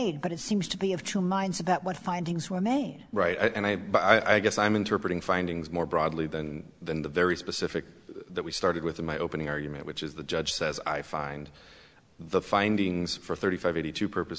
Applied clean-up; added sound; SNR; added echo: none; none; none; none.